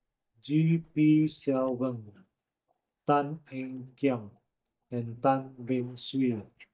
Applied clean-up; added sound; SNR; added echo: neural mask model DeepFilterNet 3.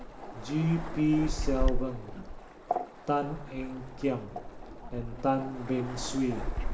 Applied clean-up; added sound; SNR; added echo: none; Waves, surf; 2 dB; reverberation time 0.7 s.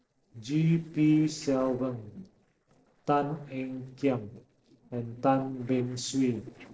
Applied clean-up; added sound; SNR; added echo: neural separator model SepFormer DNS4.